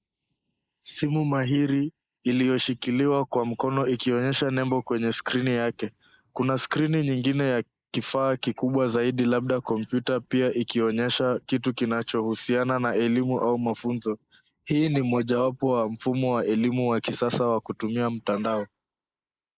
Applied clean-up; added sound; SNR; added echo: neural mask model Resemble Enhance denoiser.